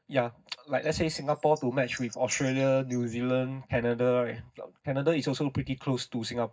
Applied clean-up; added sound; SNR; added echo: neural mask model DeepFilterNet 3.